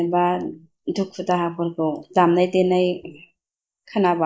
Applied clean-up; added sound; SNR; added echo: neural mask model Resemble Enhance denoiser.